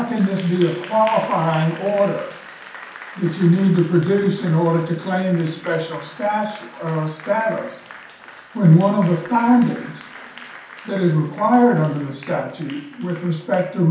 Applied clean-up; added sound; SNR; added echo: none; Applause; 19 dB; reverberation time 0.6 s.